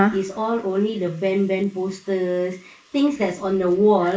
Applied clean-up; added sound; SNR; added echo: neural mask model Resemble Enhance denoiser.